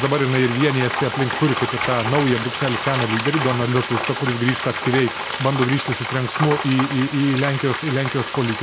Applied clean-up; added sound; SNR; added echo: none; Frying (food); 5 dB; none.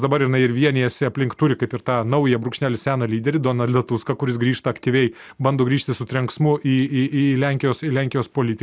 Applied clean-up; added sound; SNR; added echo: none; none; none; none.